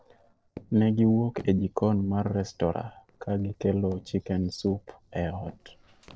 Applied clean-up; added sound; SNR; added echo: neural separator model SepFormer DNS4.